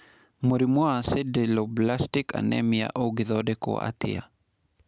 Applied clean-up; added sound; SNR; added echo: none; none; none; none.